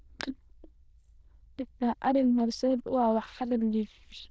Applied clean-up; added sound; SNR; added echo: neural diffusion model UNIVERSE++.